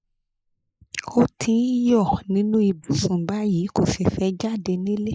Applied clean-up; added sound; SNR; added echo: neural mask model Resemble Enhance denoiser.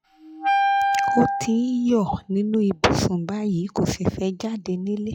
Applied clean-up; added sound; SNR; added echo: classical method log-MMSE.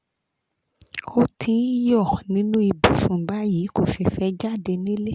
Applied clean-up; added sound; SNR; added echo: none; none; none; none.